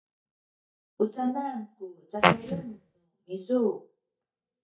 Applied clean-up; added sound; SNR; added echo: neural mask model DeepFilterNet 3.